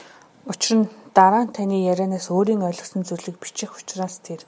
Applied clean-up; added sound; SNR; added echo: none; none; none; none.